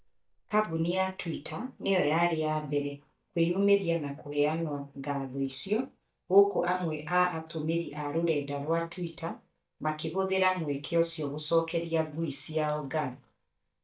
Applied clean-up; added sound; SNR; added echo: neural mask model DeepFilterNet 3.